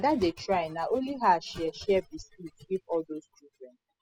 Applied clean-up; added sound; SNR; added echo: classical method spectral subtraction.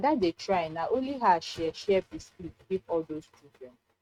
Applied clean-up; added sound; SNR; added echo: neural mask model RNNoise.